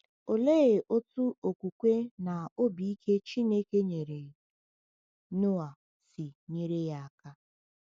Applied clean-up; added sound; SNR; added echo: none; none; none; none.